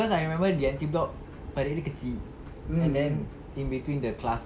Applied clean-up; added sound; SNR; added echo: none; none; none; none.